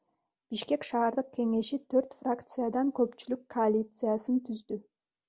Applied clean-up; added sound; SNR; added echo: none; none; none; none.